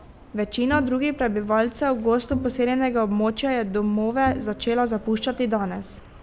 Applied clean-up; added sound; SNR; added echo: none; Bowed string instrument + Car; 12 dB; none.